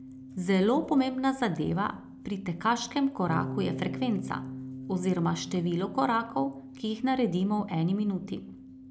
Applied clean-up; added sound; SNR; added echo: none; Bass guitar; 12 dB; none.